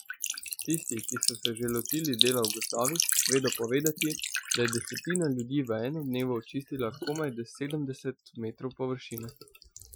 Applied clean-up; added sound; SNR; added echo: classical method Wiener filter.